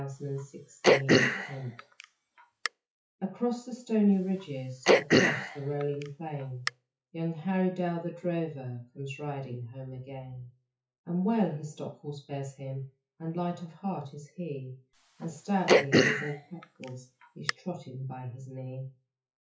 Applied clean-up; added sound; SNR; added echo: classical method WPE with log-MMSE.